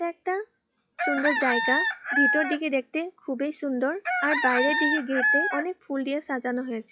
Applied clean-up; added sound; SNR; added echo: classical method log-MMSE.